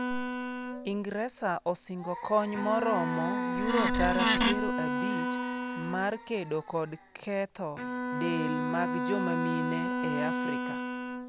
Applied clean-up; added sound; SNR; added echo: none; Wood + Bowed string instrument; -1 dB; none.